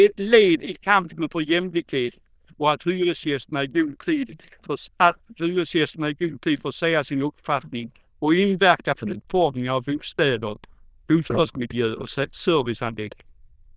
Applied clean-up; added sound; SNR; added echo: neural diffusion model UNIVERSE++.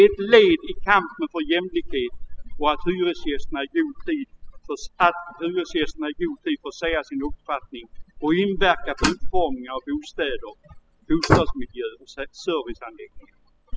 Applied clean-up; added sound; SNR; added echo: classical method spectral subtraction.